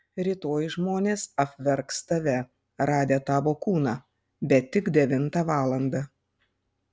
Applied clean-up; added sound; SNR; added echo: none; none; none; none.